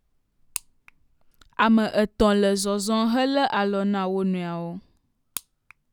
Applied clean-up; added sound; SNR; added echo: none; none; none; none.